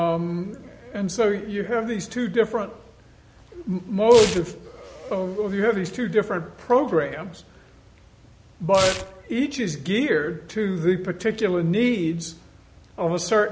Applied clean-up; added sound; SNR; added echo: none; Tearing; 14 dB; none.